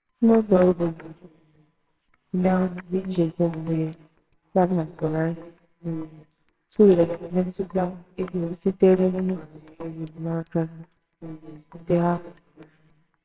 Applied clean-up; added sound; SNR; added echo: neural separator model SepFormer WHAMR!.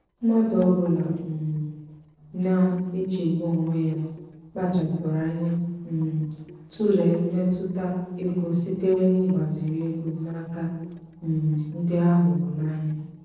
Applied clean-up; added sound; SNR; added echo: neural separator model SepFormer DNS4.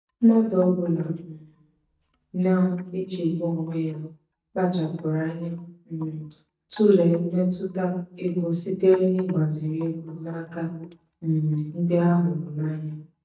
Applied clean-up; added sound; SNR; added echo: neural mask model DeepFilterNet 3.